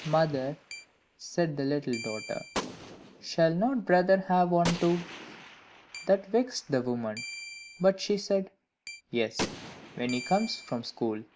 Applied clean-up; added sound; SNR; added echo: none; Keyboard (musical) + Gunshot, gunfire; 13 dB; none.